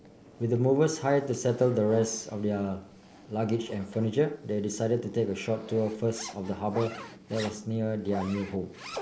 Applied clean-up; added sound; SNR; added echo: none; Zipper (clothing); 17 dB; none.